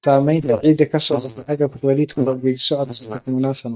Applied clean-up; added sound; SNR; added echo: neural mask model DeepFilterNet 3.